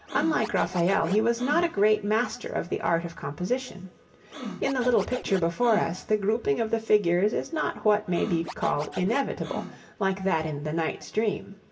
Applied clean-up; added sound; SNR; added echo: none; Scratching (performance technique); 13 dB; reverberation time 0.7 s.